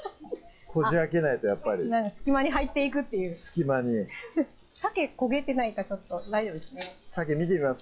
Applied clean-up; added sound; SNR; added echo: classical method log-MMSE.